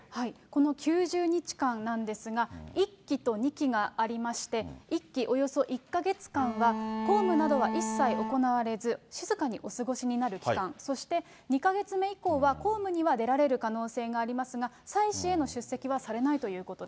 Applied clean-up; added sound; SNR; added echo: none; Bowed string instrument; 3 dB; none.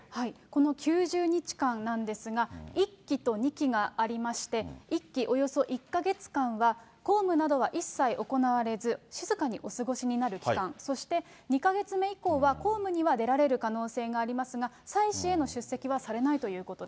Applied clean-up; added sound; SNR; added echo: none; none; none; none.